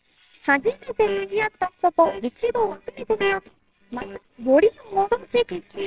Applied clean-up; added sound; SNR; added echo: neural separator model SepFormer WHAMR!.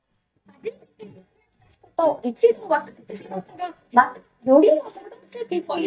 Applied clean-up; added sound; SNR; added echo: neural mask model DeepFilterNet 3.